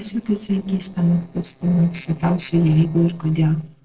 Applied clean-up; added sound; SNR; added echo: neural separator model SepFormer DNS4.